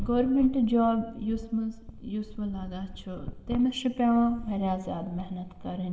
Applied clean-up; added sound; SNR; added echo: none; Purr; 20 dB; reverberation time 2.9 s.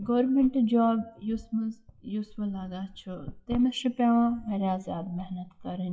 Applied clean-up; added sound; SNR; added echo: classical method WPE with log-MMSE.